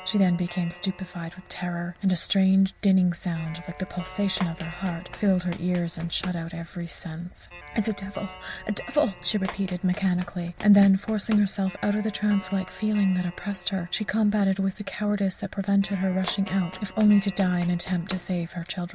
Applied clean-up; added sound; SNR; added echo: none; Run + Guitar; 18 dB; none.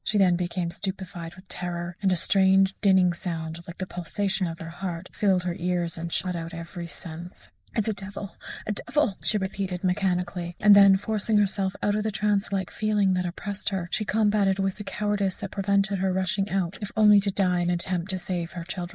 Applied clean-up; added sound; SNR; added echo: neural mask model Resemble Enhance denoiser.